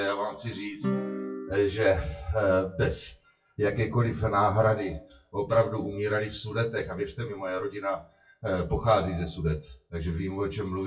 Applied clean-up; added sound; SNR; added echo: classical method WPE with log-MMSE.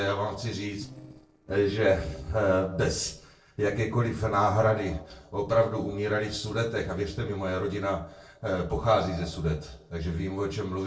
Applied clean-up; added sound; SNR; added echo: neural separator model SepFormer DNS4.